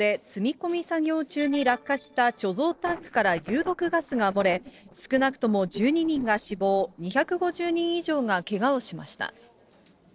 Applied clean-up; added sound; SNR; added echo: neural separator model SepFormer DNS4.